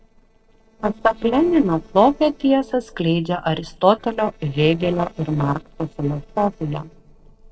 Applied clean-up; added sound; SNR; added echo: neural separator model SepFormer DNS4.